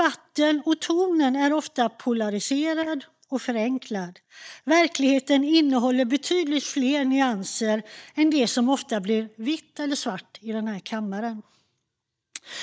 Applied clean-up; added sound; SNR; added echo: neural mask model DeepFilterNet 3.